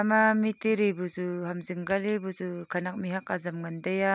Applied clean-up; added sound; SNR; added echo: none; none; none; none.